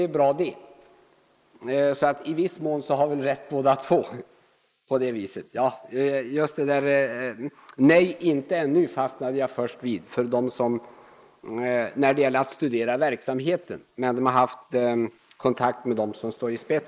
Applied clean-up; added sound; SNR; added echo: neural mask model Resemble Enhance denoiser.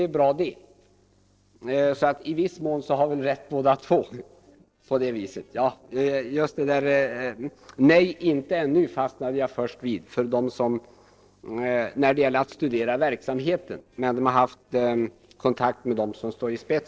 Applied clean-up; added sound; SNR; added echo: neural separator model SepFormer DNS4.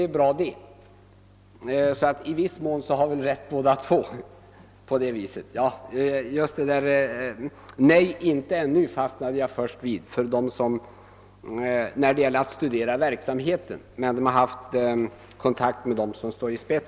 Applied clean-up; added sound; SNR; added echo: none; none; none; none.